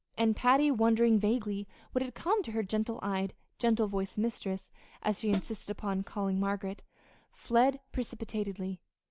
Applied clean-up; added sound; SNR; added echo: none; Hi-hat; 9 dB; none.